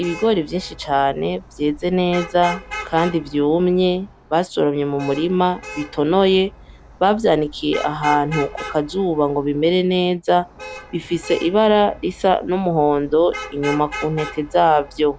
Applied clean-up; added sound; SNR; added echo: none; Traffic noise, roadway noise / Vehicle horn, car horn, honking; 16 dB; none.